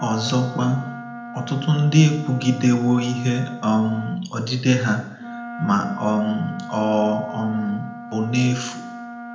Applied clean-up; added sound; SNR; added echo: none; Wind instrument, woodwind instrument; 13 dB; reverberation time 0.7 s.